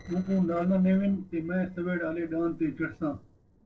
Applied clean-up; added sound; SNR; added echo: neural separator model SepFormer DNS4.